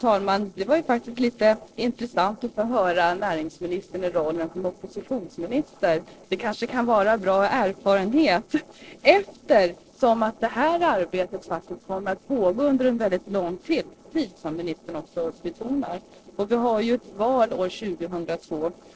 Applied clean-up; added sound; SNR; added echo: neural separator model SepFormer DNS4.